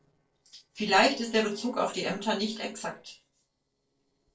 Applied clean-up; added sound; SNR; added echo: neural separator model SepFormer DNS4.